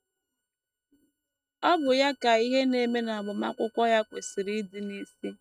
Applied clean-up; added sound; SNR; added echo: neural mask model RNNoise.